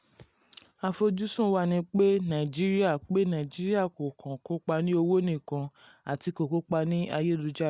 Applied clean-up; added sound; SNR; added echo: none; none; none; none.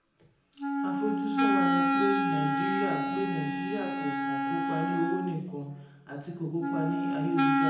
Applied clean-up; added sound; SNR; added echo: none; Wind instrument, woodwind instrument; -5 dB; reverberation time 0.9 s.